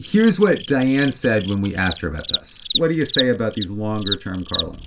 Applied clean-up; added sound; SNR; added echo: none; Cricket; 6 dB; reverberation time 0.2 s.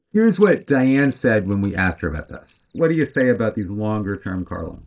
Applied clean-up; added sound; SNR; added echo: neural mask model DeepFilterNet 3.